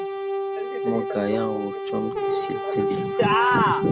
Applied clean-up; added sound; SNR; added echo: none; Brass instrument; 2 dB; none.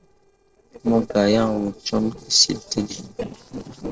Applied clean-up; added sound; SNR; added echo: neural separator model SepFormer DNS4.